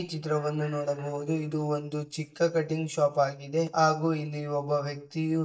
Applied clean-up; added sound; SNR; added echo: neural mask model DeepFilterNet 3.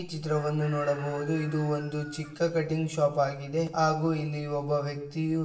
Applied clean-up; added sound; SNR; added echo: none; Chicken, rooster; 19 dB; reverberation time 0.7 s.